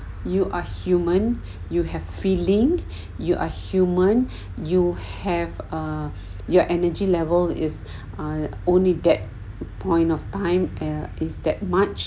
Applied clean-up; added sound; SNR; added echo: none; none; none; none.